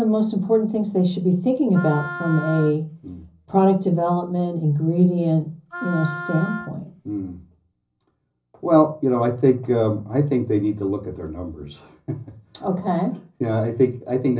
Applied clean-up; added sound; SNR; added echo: none; Wind instrument, woodwind instrument; 13 dB; reverberation time 0.5 s.